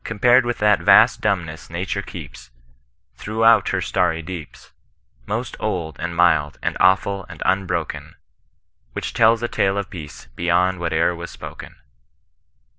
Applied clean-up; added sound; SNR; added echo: none; none; none; none.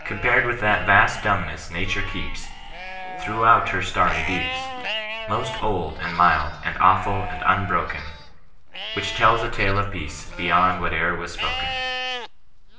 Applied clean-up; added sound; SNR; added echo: none; Livestock, farm animals, working animals; 10 dB; reverberation time 0.8 s.